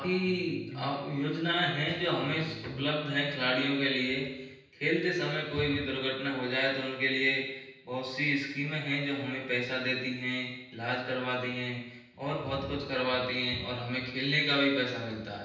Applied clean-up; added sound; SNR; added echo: none; Electric guitar; 15 dB; reverberation time 0.9 s.